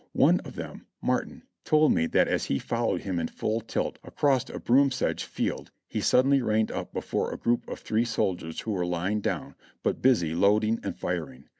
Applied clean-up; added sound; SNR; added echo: none; none; none; none.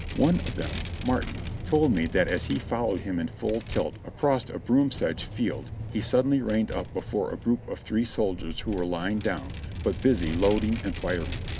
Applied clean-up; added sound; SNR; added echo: none; Vehicle; 8 dB; none.